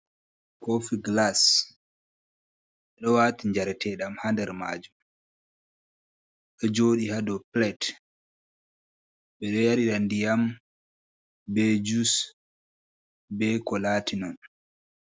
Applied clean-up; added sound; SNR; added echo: none; none; none; none.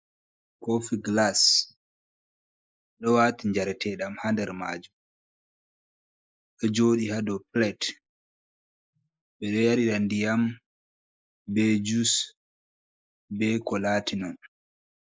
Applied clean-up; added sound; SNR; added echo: neural mask model Resemble Enhance denoiser.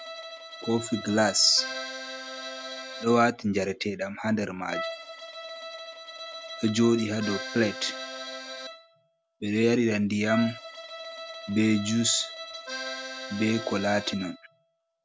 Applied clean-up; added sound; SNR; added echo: none; Accordion + Bowed string instrument; 11 dB; none.